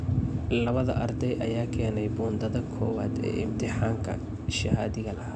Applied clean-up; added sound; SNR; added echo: none; none; none; none.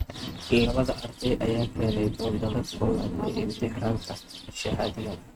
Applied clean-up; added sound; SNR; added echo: neural mask model RNNoise.